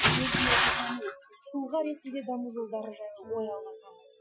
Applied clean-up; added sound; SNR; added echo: classical method Wiener filter.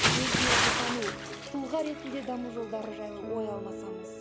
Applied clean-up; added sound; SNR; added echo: none; Bathtub (filling or washing) / Splash, splatter; -3 dB; none.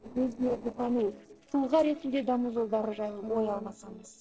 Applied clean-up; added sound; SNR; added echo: neural separator model SepFormer DNS4.